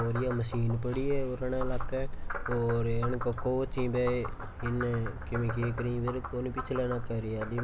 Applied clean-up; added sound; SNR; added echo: none; Frog; 3 dB; none.